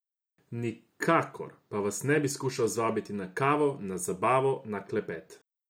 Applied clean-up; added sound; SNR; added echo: none; none; none; none.